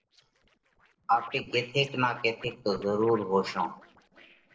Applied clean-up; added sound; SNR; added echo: neural separator model SepFormer DNS4.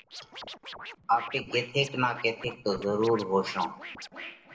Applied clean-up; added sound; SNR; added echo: none; Scratching (performance technique); 14 dB; reverberation time 0.5 s.